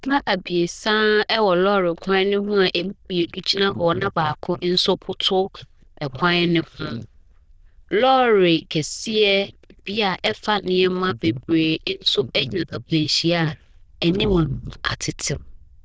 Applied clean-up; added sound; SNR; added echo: neural diffusion model UNIVERSE++.